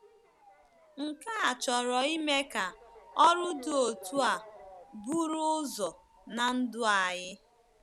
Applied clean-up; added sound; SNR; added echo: none; Motor vehicle (road) / Siren; 20 dB; none.